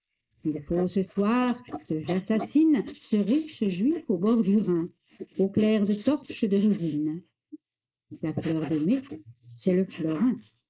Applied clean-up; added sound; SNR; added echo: neural mask model Resemble Enhance denoiser.